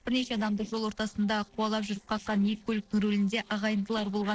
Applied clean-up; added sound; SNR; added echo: neural separator model SepFormer DNS4.